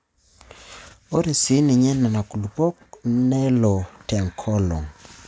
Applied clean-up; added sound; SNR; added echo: none; none; none; none.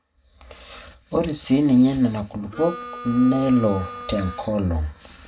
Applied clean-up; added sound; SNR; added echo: none; Harmonica; 13 dB; reverberation time 0.2 s.